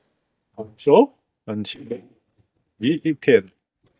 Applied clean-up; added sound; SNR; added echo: neural mask model DeepFilterNet 3.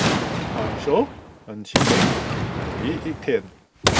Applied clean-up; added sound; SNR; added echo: none; Boom; -4 dB; none.